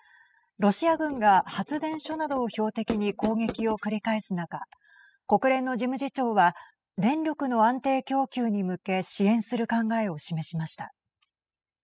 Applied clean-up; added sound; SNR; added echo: classical method spectral subtraction.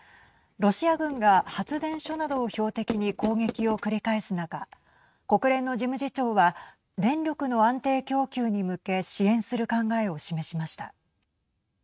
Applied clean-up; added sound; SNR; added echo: neural mask model RNNoise.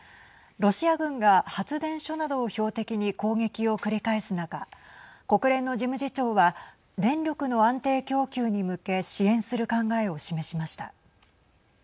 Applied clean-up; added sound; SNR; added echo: none; none; none; none.